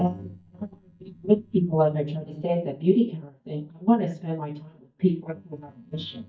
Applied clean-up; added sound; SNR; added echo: neural mask model DeepFilterNet 3.